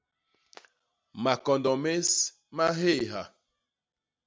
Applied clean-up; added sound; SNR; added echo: none; none; none; none.